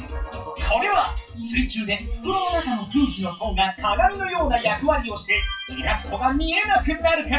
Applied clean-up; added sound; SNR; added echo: classical method WPE with log-MMSE.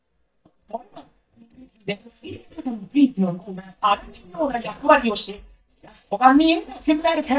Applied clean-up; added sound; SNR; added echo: neural mask model DeepFilterNet 3.